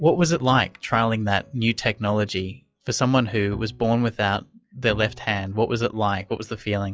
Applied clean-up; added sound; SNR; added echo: classical method log-MMSE.